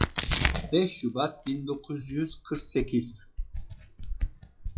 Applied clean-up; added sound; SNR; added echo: classical method WPE with log-MMSE.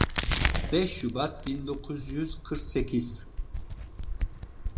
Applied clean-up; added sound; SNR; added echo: none; Crack; -2 dB; reverberation time 0.6 s.